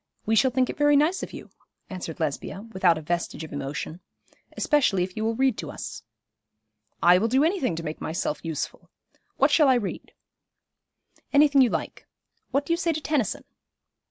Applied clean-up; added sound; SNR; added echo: none; none; none; none.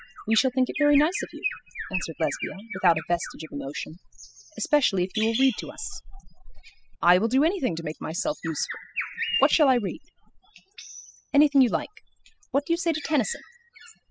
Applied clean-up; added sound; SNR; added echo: classical method spectral subtraction.